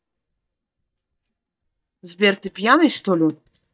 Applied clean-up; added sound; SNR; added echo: neural mask model DeepFilterNet 3.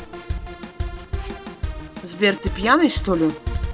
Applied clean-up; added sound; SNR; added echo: none; Drum kit; 5 dB; none.